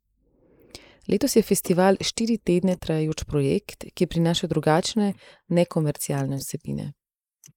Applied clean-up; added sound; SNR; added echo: neural mask model Resemble Enhance denoiser.